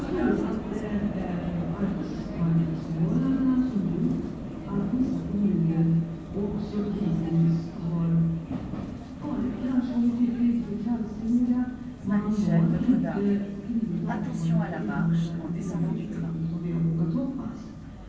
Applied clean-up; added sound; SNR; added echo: none; Vehicle; 9 dB; reverberation time 1.2 s.